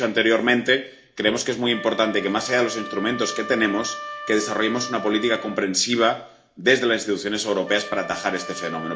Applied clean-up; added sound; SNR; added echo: none; Wind instrument, woodwind instrument; 14 dB; reverberation time 0.4 s.